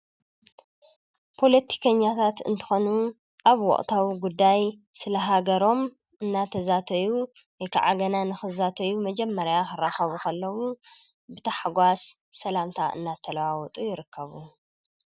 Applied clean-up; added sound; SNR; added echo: none; none; none; none.